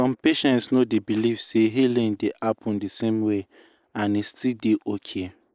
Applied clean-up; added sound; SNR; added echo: neural mask model Resemble Enhance denoiser.